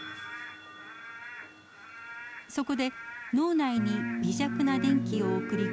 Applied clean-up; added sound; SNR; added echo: none; Rain / Frog; 14 dB; none.